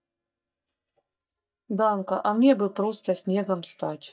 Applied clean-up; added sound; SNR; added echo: neural mask model DeepFilterNet 3.